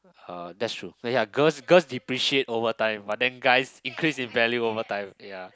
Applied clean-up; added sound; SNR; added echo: none; none; none; none.